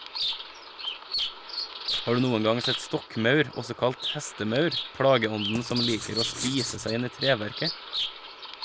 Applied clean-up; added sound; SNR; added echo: none; Bird vocalization, bird call, bird song + Writing; 5 dB; none.